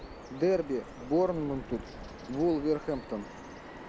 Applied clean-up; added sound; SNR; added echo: none; Bird vocalization, bird call, bird song; 13 dB; none.